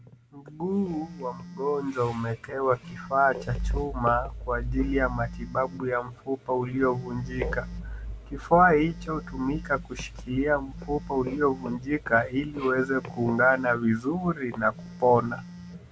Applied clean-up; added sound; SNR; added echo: none; Telephone; 18 dB; none.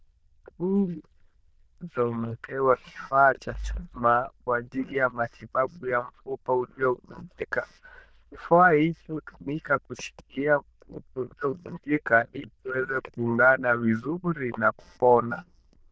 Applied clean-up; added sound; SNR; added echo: neural diffusion model UNIVERSE++.